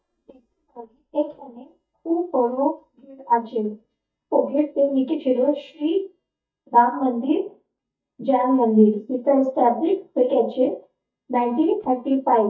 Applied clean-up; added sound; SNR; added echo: neural mask model DeepFilterNet 3.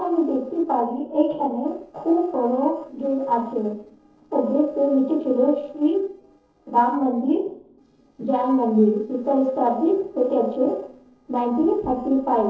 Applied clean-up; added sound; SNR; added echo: neural separator model SepFormer DNS4.